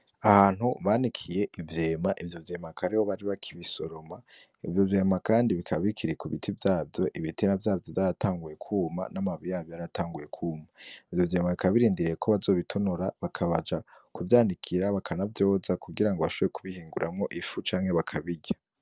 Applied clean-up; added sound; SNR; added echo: none; none; none; none.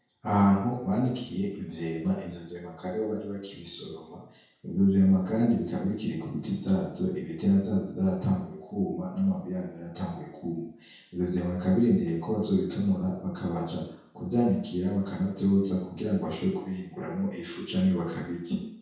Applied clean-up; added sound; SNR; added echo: none; none; none; reverberation time 0.6 s.